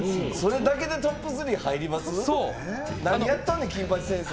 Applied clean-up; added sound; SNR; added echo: none; Telephone; 18 dB; none.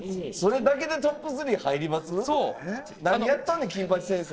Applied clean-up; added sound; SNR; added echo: neural separator model SepFormer DNS4.